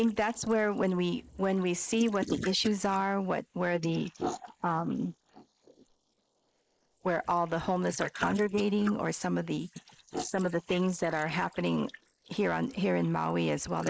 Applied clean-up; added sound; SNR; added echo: neural mask model Resemble Enhance denoiser.